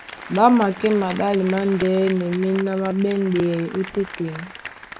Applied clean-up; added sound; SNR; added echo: none; Applause; 15 dB; none.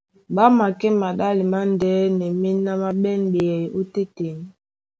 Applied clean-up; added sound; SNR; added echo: none; none; none; none.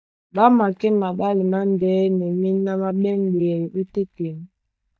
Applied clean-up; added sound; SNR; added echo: neural mask model DeepFilterNet 3.